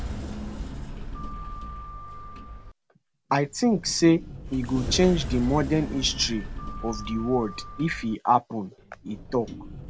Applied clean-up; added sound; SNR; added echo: none; Sliding door; 8 dB; none.